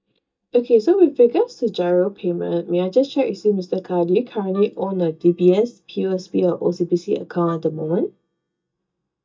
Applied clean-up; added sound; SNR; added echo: neural mask model DeepFilterNet 3.